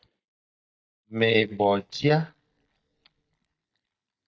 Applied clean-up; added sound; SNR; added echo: neural mask model DeepFilterNet 3.